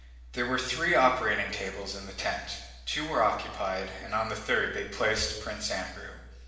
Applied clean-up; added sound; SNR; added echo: none; none; none; reverberation time 1.0 s.